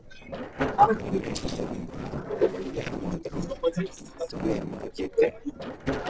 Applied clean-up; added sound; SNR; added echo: neural separator model SepFormer DNS4.